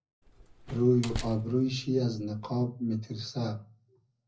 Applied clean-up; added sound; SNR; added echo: none; Slam; 12 dB; reverberation time 0.4 s.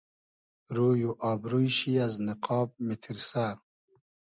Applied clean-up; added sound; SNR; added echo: none; none; none; none.